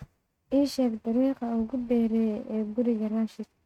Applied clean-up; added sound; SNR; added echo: neural mask model RNNoise.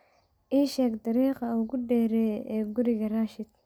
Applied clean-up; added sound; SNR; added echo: none; none; none; none.